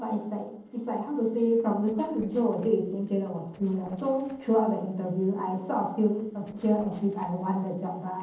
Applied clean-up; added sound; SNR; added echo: neural separator model SepFormer DNS4.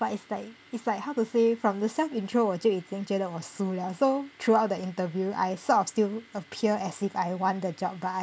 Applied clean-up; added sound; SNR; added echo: none; none; none; none.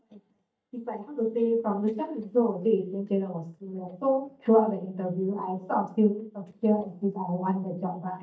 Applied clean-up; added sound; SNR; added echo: neural mask model DeepFilterNet 3.